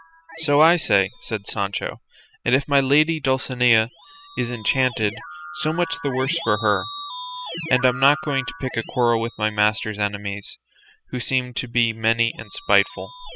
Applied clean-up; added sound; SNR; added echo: classical method spectral subtraction.